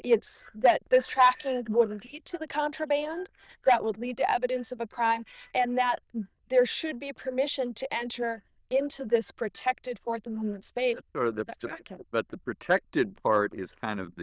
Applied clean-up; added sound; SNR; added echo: neural diffusion model UNIVERSE++.